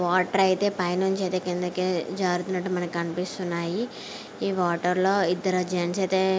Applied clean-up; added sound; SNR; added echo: none; none; none; none.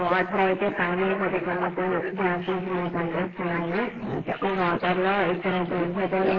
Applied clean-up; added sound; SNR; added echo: neural mask model Resemble Enhance denoiser.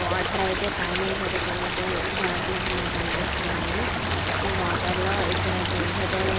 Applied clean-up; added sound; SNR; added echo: none; Stream; -5 dB; none.